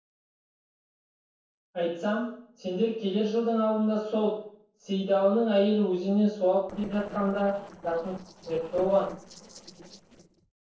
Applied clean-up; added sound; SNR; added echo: neural separator model SepFormer DNS4.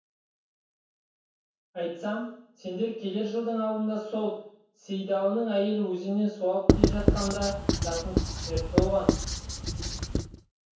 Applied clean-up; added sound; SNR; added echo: none; Writing; -5 dB; reverberation time 0.7 s.